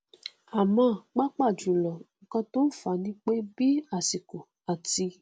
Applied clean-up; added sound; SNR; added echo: none; none; none; none.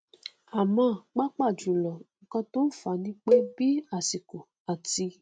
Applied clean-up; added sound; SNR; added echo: neural mask model RNNoise.